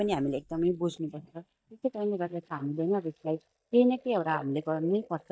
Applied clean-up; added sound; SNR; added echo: neural mask model DeepFilterNet 3.